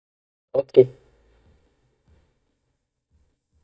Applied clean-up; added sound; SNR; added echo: neural mask model DeepFilterNet 3.